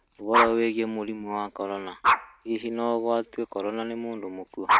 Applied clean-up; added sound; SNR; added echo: none; Dog; 0 dB; none.